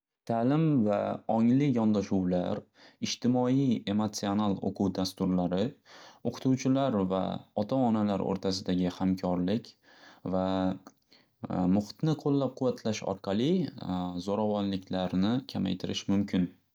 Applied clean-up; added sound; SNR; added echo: none; none; none; none.